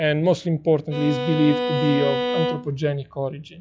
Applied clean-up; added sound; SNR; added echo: classical method log-MMSE.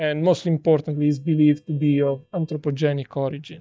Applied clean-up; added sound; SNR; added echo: neural mask model DeepFilterNet 3.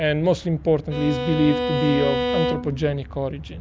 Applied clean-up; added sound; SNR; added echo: none; Bowed string instrument; 3 dB; none.